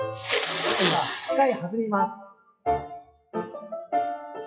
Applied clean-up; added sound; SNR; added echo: classical method WPE with log-MMSE.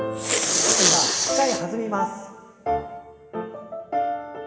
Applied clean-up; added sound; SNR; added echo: none; Respiratory sounds; -4 dB; reverberation time 2.4 s.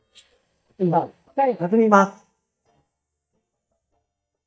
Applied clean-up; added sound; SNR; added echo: neural mask model DeepFilterNet 3.